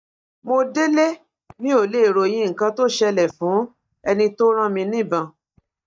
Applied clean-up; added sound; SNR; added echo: neural mask model DeepFilterNet 3.